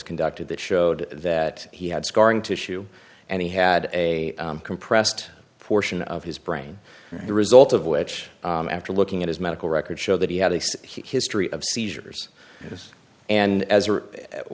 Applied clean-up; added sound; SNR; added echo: none; none; none; none.